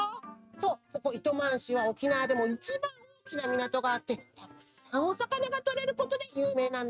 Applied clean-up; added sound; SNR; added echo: neural mask model RNNoise.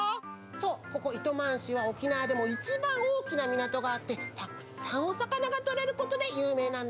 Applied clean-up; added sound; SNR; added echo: none; none; none; none.